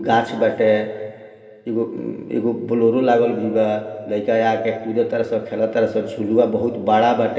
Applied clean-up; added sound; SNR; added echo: none; none; none; reverberation time 2.0 s.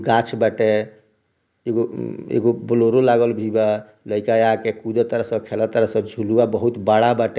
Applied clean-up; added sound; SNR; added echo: none; none; none; none.